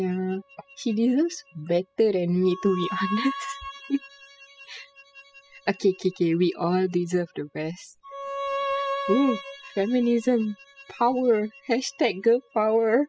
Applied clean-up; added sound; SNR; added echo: classical method spectral subtraction.